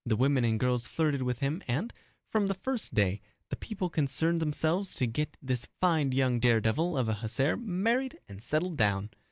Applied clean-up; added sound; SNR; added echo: none; none; none; none.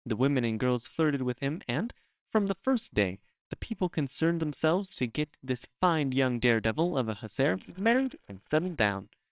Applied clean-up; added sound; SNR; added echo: neural separator model SepFormer WHAMR!.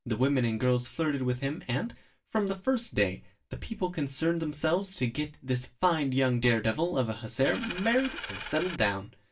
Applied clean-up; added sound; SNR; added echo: none; Coin (dropping); 9 dB; reverberation time 0.2 s.